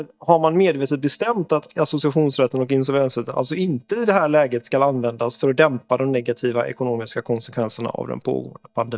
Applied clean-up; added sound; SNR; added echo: neural mask model DeepFilterNet 3.